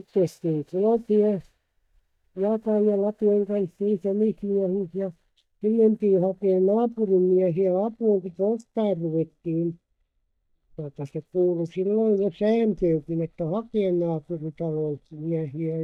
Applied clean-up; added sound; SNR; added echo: neural mask model DeepFilterNet 3.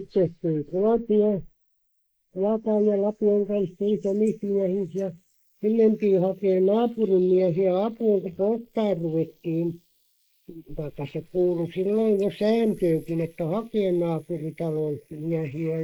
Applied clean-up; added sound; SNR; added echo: neural mask model Resemble Enhance denoiser.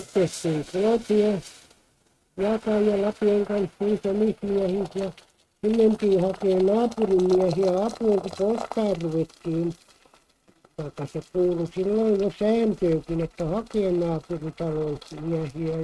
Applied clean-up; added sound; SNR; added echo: neural mask model RNNoise.